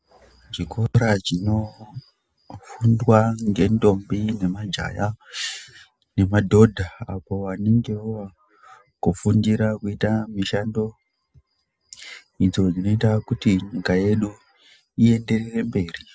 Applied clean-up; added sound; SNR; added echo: none; none; none; none.